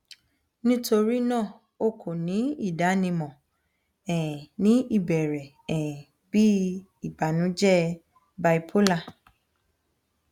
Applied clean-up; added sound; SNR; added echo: none; none; none; none.